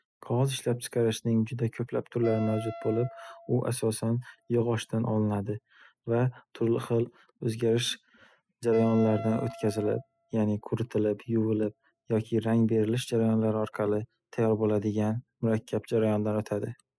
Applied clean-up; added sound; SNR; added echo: classical method spectral subtraction.